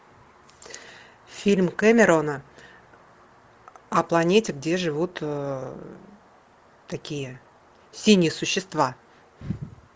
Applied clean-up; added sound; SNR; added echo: none; none; none; none.